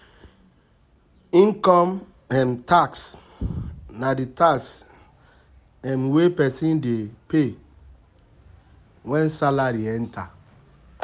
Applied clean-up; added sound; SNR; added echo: none; none; none; none.